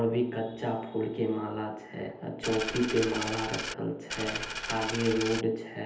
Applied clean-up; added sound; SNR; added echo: none; Coin (dropping); 5 dB; reverberation time 0.8 s.